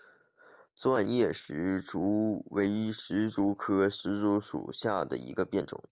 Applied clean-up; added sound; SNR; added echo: none; none; none; none.